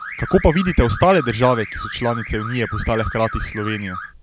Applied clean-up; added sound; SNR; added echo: none; Alarm / Car; 11 dB; none.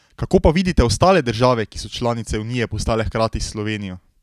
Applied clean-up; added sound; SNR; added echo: none; none; none; none.